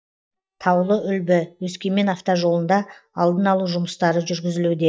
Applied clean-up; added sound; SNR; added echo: neural mask model DeepFilterNet 3.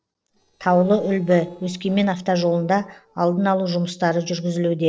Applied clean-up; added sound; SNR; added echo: neural separator model SepFormer DNS4.